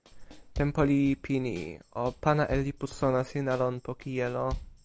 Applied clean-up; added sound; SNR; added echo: none; Bass drum / Snare drum / Drum kit; 14 dB; none.